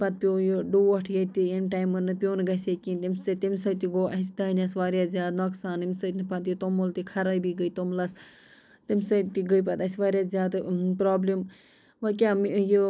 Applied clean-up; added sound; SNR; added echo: none; none; none; none.